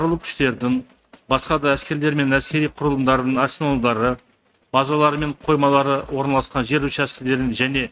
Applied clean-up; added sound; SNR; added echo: neural mask model RNNoise.